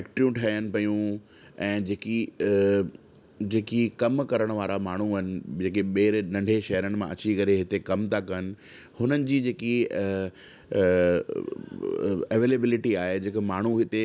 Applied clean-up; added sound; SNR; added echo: none; none; none; none.